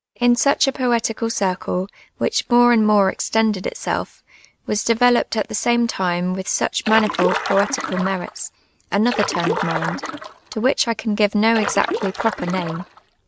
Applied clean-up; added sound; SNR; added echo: neural mask model RNNoise.